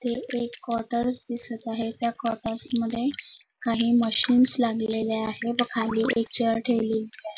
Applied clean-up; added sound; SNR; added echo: neural mask model Resemble Enhance denoiser.